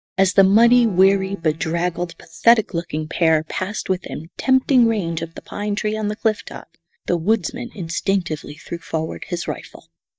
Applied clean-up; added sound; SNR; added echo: neural mask model DeepFilterNet 3.